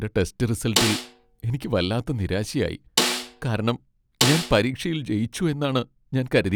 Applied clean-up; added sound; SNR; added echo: none; Snare drum; 3 dB; none.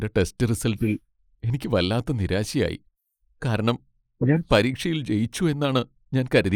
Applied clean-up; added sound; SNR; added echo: neural mask model Resemble Enhance denoiser.